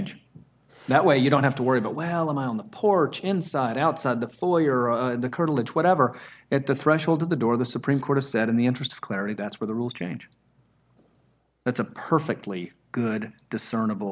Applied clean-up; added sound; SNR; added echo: none; none; none; none.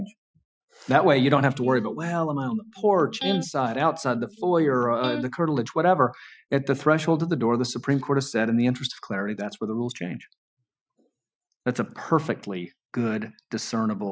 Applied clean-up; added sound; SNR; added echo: classical method Wiener filter.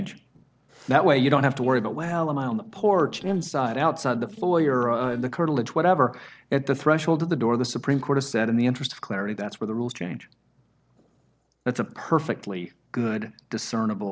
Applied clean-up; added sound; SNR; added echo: neural separator model SepFormer DNS4.